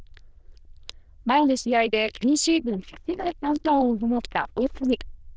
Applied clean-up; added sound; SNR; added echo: neural diffusion model UNIVERSE++.